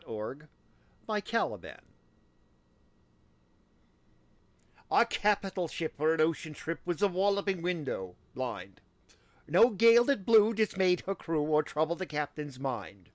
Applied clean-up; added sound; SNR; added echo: none; none; none; none.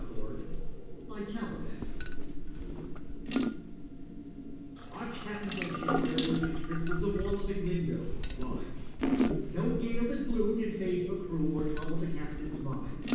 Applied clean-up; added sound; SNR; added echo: none; Drip / Sink (filling or washing) / Water tap, faucet; -3 dB; reverberation time 1.2 s.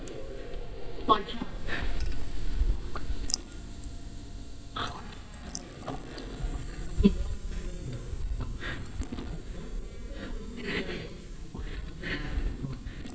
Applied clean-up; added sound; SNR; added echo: neural mask model DeepFilterNet 3.